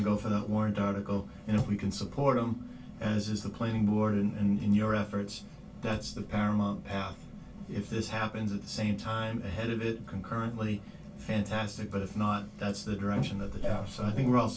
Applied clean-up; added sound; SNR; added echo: none; none; none; reverberation time 0.2 s.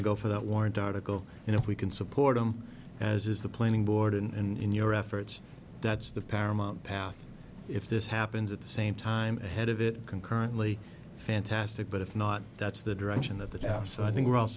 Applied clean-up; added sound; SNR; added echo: none; none; none; none.